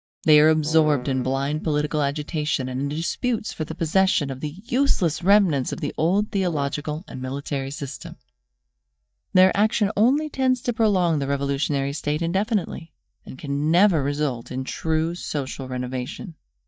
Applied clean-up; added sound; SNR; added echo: neural mask model DeepFilterNet 3.